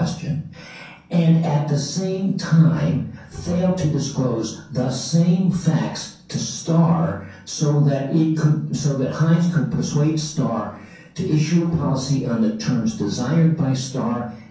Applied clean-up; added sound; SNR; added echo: none; none; none; reverberation time 0.6 s.